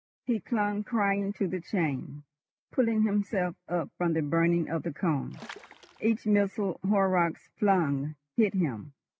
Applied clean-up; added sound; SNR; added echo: none; Water / Splash, splatter; 19 dB; none.